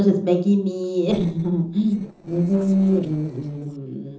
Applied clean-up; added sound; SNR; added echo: neural separator model SepFormer DNS4.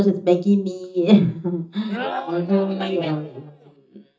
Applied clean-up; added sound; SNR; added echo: neural mask model DeepFilterNet 3.